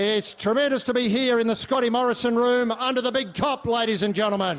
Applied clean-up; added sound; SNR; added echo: none; none; none; none.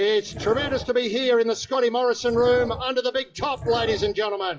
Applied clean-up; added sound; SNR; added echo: classical method WPE with log-MMSE.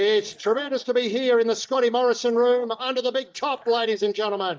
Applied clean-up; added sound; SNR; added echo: neural mask model DeepFilterNet 3.